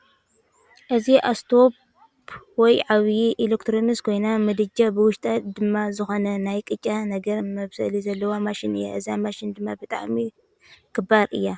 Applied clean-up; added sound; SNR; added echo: none; none; none; none.